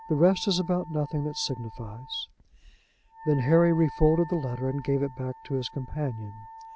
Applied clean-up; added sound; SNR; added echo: none; Wind instrument, woodwind instrument; 18 dB; none.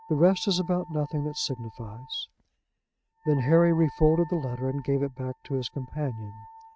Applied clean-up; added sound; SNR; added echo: neural mask model RNNoise.